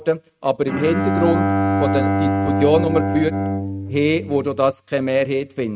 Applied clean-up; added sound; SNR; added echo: neural mask model RNNoise.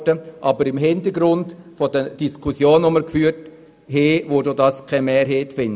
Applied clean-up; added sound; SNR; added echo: none; none; none; none.